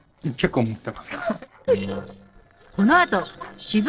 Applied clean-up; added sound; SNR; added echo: neural separator model SepFormer DNS4.